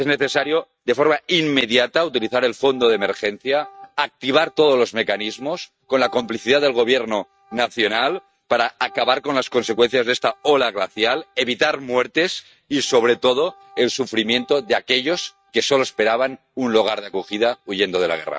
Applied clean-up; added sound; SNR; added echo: neural mask model RNNoise.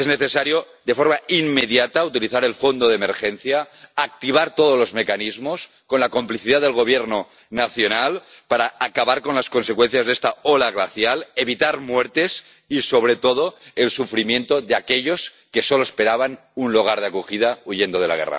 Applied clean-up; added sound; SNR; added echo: none; none; none; none.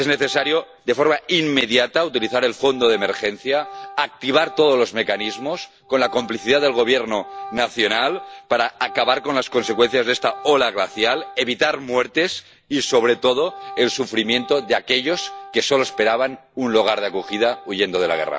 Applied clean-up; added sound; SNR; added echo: none; Organ; 17 dB; none.